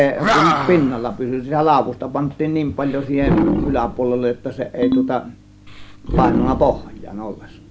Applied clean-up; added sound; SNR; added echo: none; Animal + Ringtone; 3 dB; none.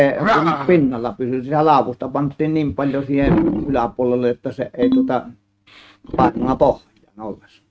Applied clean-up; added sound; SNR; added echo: neural mask model RNNoise.